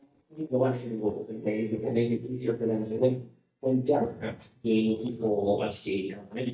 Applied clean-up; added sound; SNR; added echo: neural mask model DeepFilterNet 3.